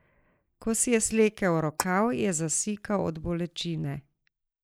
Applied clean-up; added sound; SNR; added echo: neural mask model Resemble Enhance denoiser.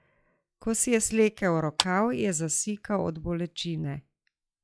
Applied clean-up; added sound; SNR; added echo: classical method log-MMSE.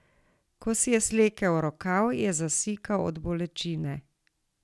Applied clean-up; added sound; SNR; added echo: none; none; none; none.